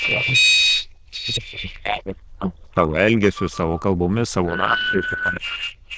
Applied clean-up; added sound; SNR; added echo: neural diffusion model UNIVERSE++.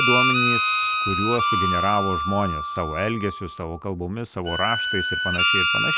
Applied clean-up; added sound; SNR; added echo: none; Harmonica; -5 dB; none.